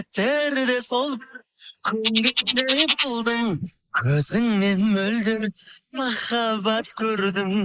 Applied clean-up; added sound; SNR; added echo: neural mask model Resemble Enhance denoiser.